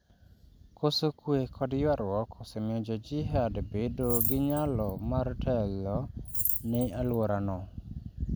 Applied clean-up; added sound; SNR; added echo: none; Rattle / Keys jangling; 6 dB; none.